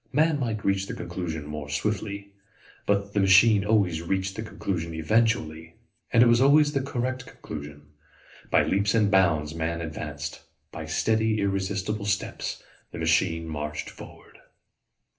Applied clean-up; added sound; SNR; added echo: none; none; none; reverberation time 0.3 s.